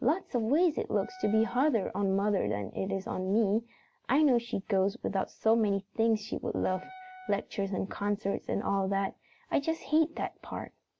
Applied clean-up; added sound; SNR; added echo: none; Wind instrument, woodwind instrument; 20 dB; none.